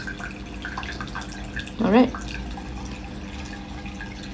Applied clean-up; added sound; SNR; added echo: none; Bathtub (filling or washing) / Gurgling; 11 dB; none.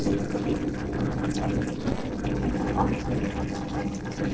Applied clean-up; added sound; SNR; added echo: neural separator model SepFormer DNS4.